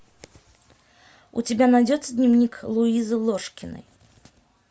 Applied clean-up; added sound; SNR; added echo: none; none; none; none.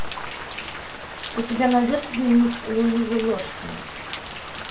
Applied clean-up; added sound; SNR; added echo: none; Rain; 8 dB; reverberation time 0.3 s.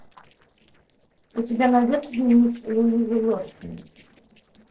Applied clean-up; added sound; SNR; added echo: neural separator model SepFormer DNS4.